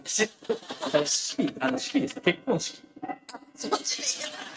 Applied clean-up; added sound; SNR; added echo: neural mask model RNNoise.